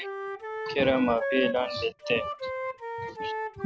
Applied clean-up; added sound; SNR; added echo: none; Wind instrument, woodwind instrument; 4 dB; none.